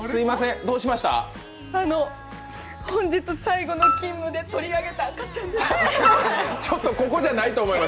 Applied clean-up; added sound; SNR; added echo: none; Piano; 2 dB; none.